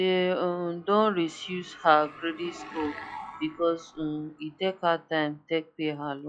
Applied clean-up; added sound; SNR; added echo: classical method log-MMSE.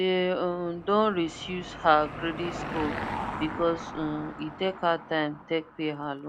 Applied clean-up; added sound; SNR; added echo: none; Car passing by / Engine; 10 dB; none.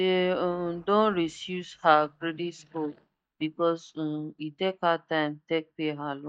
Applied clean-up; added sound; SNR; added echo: neural mask model DeepFilterNet 3.